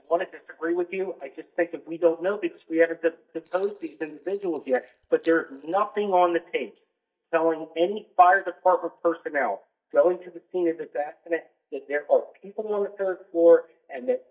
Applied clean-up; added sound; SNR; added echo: neural mask model DeepFilterNet 3.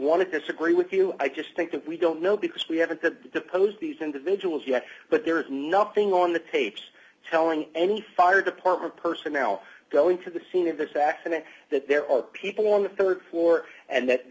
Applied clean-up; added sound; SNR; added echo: none; none; none; none.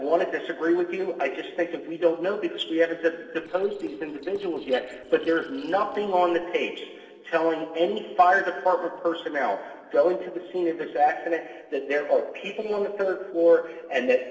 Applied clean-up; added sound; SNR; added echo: neural separator model SepFormer DNS4.